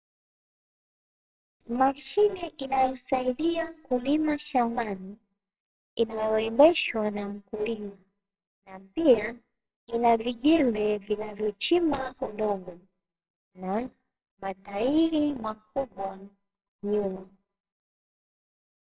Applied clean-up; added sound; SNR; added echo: neural separator model SepFormer WHAMR!.